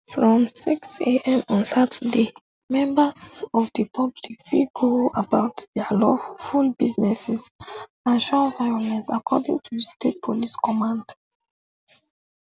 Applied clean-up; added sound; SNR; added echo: none; none; none; none.